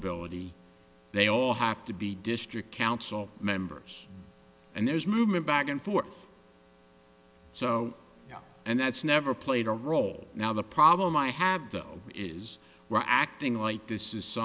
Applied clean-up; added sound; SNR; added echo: none; none; none; none.